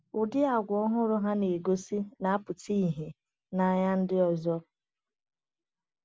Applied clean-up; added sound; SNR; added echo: none; none; none; none.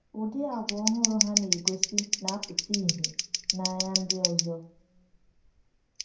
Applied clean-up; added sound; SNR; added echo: none; Scissors; -2 dB; reverberation time 0.5 s.